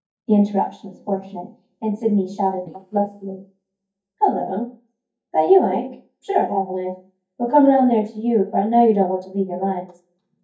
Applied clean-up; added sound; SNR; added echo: neural mask model DeepFilterNet 3.